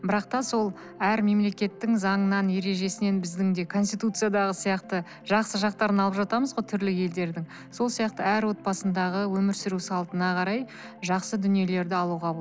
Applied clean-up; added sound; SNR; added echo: none; none; none; none.